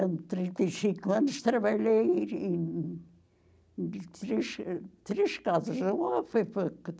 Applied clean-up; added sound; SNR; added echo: none; none; none; none.